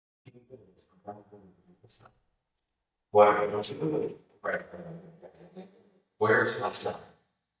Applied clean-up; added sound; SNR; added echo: neural mask model DeepFilterNet 3.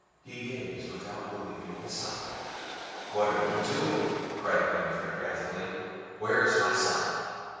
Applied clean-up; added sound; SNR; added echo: none; Train; 13 dB; reverberation time 2.2 s.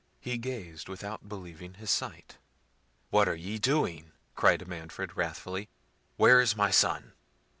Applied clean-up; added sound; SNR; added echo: none; none; none; none.